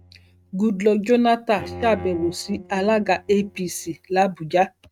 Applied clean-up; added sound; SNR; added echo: neural mask model RNNoise.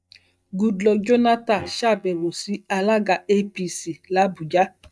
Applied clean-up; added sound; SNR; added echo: neural mask model DeepFilterNet 3.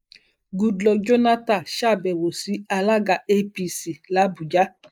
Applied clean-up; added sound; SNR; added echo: neural mask model Resemble Enhance denoiser.